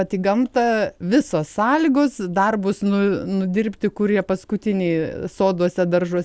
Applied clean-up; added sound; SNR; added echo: none; none; none; none.